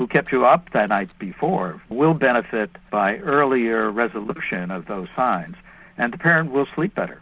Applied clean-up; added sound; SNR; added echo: none; none; none; none.